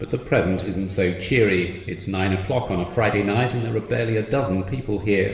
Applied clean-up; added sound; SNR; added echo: none; none; none; reverberation time 1.1 s.